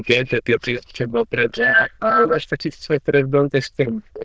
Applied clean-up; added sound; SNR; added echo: neural diffusion model UNIVERSE++.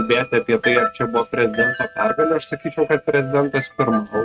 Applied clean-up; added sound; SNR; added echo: neural mask model RNNoise.